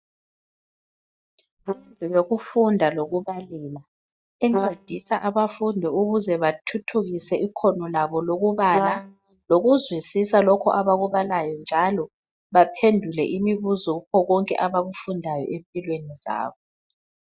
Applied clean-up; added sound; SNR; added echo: neural mask model DeepFilterNet 3.